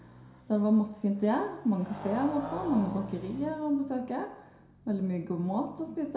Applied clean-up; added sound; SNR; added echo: none; Motorcycle; 15 dB; reverberation time 0.6 s.